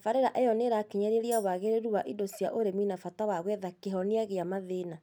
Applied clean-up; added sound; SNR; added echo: none; Tambourine; 19 dB; none.